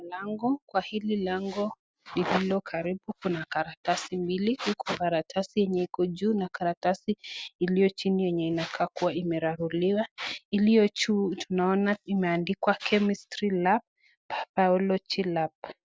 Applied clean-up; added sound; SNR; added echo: none; none; none; none.